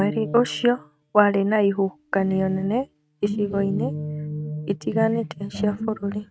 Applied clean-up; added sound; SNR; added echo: neural mask model RNNoise.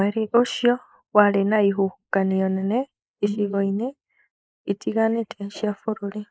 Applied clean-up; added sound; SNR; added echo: neural mask model Resemble Enhance denoiser.